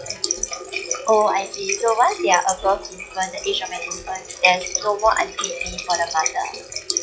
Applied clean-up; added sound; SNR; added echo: classical method log-MMSE.